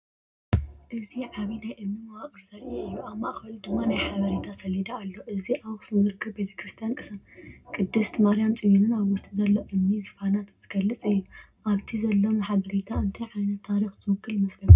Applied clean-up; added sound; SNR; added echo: none; none; none; reverberation time 0.2 s.